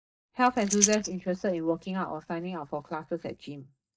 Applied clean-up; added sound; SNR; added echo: neural mask model DeepFilterNet 3.